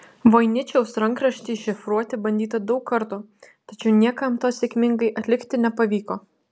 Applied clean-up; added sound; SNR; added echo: none; none; none; none.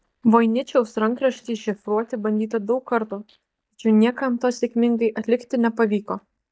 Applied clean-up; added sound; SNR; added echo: neural mask model DeepFilterNet 3.